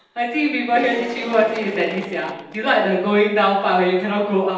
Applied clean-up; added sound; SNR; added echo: neural separator model SepFormer DNS4.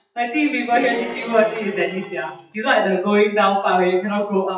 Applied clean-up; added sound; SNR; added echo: classical method WPE with log-MMSE.